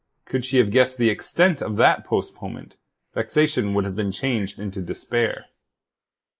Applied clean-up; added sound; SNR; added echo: neural mask model Resemble Enhance denoiser.